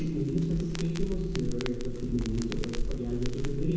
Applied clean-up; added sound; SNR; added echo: none; Crackle; 2 dB; reverberation time 1.1 s.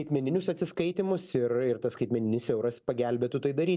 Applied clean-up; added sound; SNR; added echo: none; none; none; none.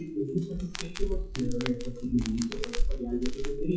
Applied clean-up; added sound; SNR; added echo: classical method WPE with log-MMSE.